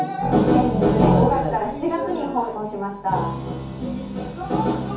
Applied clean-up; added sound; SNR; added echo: none; none; none; reverberation time 0.6 s.